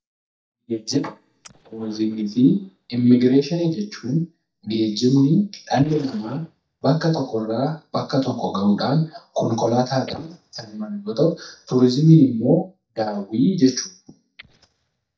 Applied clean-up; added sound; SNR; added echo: neural mask model DeepFilterNet 3.